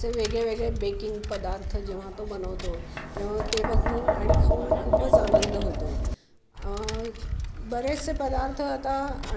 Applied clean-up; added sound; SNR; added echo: none; Tap; -4 dB; none.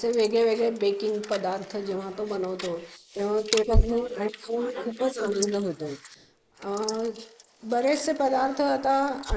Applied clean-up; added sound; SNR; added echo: neural mask model Resemble Enhance denoiser.